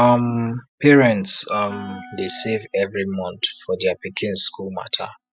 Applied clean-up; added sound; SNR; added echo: classical method spectral subtraction.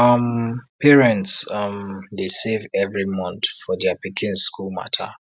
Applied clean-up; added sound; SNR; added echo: none; none; none; none.